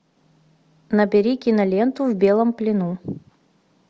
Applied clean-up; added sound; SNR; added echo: none; none; none; none.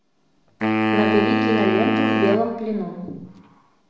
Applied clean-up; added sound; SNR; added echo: none; Wind instrument, woodwind instrument; -2 dB; reverberation time 0.9 s.